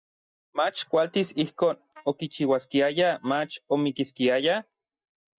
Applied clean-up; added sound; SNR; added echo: neural mask model DeepFilterNet 3.